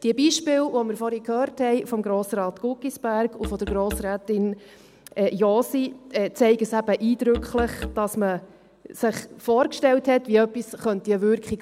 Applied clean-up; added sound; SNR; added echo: none; Musical instrument; 13 dB; none.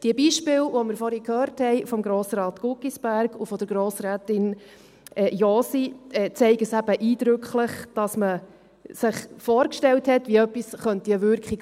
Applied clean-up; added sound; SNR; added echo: none; none; none; none.